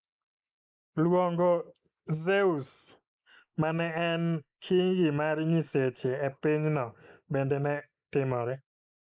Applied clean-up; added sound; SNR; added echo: neural mask model Resemble Enhance denoiser.